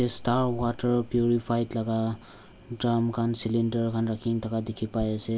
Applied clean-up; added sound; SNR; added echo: none; none; none; none.